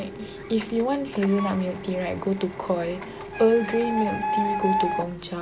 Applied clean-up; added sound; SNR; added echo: none; Printer; 5 dB; none.